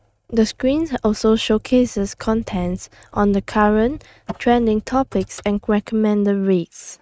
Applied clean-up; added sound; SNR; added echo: neural mask model RNNoise.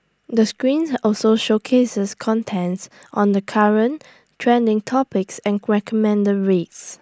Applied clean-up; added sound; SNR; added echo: none; none; none; none.